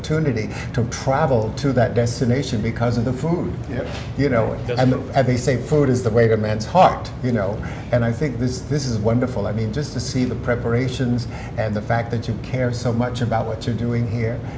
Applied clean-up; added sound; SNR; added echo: none; none; none; none.